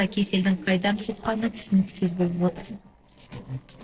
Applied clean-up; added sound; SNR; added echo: neural separator model SepFormer DNS4.